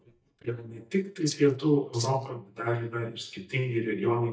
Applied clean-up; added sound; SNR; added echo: neural mask model DeepFilterNet 3.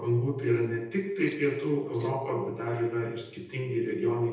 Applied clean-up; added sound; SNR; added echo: neural separator model SepFormer DNS4.